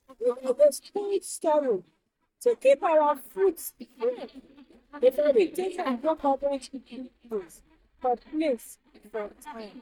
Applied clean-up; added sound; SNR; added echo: neural mask model DeepFilterNet 3.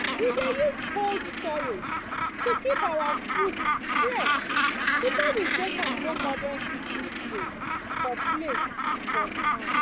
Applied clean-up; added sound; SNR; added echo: none; Gull, seagull; -3 dB; none.